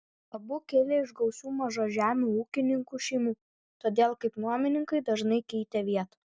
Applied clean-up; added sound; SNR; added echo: none; none; none; none.